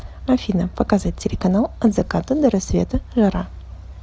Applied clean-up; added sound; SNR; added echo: none; none; none; none.